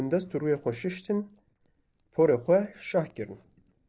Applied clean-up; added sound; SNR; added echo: neural separator model SepFormer DNS4.